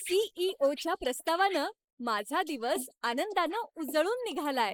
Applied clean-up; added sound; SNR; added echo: neural mask model Resemble Enhance denoiser.